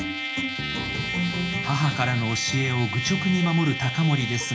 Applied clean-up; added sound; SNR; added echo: none; Trumpet; 6 dB; reverberation time 0.4 s.